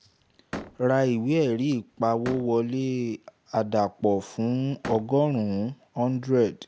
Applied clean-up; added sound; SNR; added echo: none; Slam; 16 dB; none.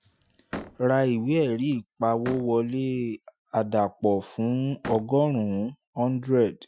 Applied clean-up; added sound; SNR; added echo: classical method Wiener filter.